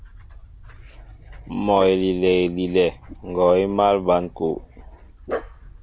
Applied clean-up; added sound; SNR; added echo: none; Dog; 16 dB; none.